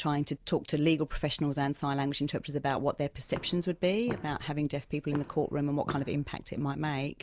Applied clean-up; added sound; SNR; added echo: none; Walk, footsteps; 13 dB; none.